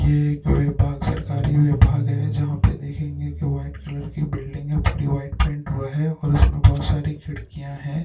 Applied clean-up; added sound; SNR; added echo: none; Engine starting / Car; 12 dB; reverberation time 0.2 s.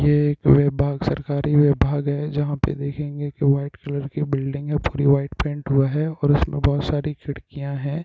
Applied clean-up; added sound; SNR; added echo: none; none; none; none.